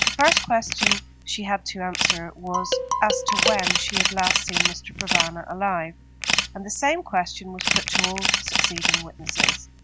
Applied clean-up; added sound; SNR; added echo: none; Marimba, xylophone + Camera; -3 dB; none.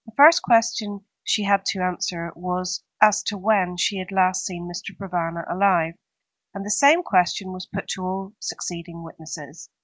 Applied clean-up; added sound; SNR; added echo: none; none; none; none.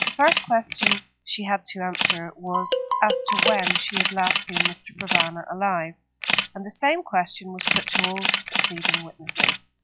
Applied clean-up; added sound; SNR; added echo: classical method log-MMSE.